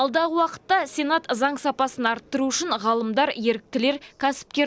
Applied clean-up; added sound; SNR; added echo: none; none; none; none.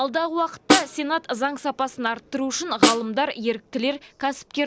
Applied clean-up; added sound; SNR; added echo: none; Snare drum; -2 dB; none.